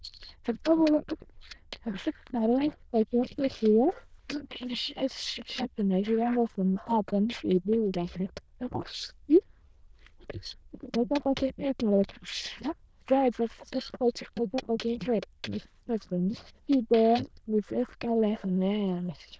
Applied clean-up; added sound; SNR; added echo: neural diffusion model UNIVERSE++.